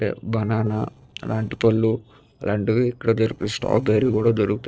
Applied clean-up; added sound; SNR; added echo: neural separator model SepFormer DNS4.